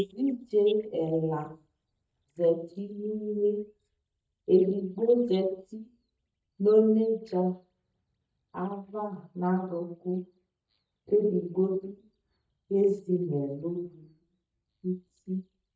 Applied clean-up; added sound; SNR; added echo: neural mask model DeepFilterNet 3.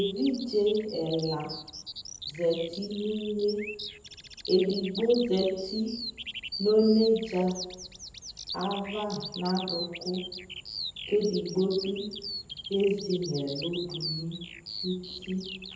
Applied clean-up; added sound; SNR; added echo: none; Bird vocalization, bird call, bird song; 10 dB; reverberation time 0.9 s.